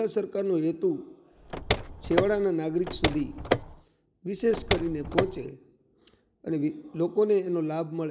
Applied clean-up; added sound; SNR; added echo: none; Car; 2 dB; none.